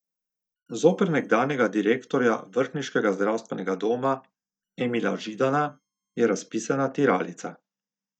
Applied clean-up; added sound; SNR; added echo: neural mask model DeepFilterNet 3.